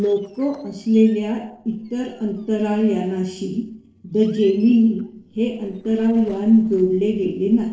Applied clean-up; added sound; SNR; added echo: neural separator model SepFormer DNS4.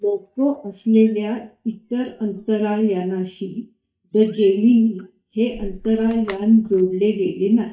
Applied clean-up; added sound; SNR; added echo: neural mask model DeepFilterNet 3.